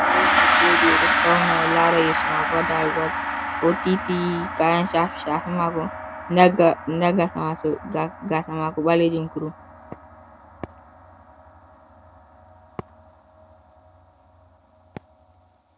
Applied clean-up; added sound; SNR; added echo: none; Gong; 1 dB; none.